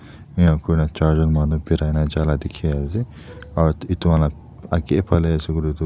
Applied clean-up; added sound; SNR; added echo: none; none; none; none.